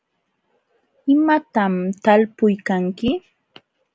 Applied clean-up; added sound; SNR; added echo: none; none; none; none.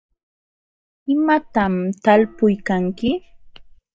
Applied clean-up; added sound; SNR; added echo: neural mask model DeepFilterNet 3.